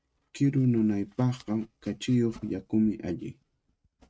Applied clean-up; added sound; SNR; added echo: neural mask model RNNoise.